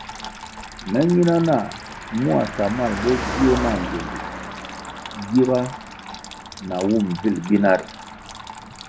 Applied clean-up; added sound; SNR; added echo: none; Trickle, dribble / Water tap, faucet + Car passing by; 10 dB; none.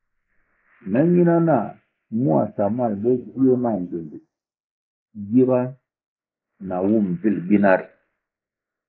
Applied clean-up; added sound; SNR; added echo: neural mask model Resemble Enhance denoiser.